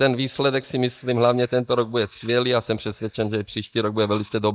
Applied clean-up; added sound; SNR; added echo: neural mask model DeepFilterNet 3.